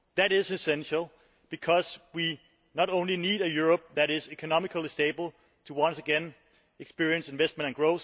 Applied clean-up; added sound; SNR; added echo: none; none; none; none.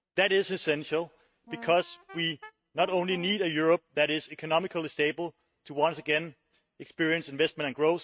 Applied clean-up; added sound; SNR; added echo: neural mask model RNNoise.